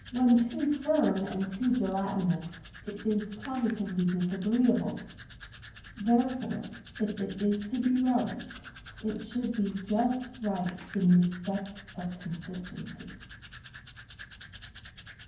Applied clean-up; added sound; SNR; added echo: none; Domestic sounds, home sounds; 16 dB; reverberation time 0.9 s.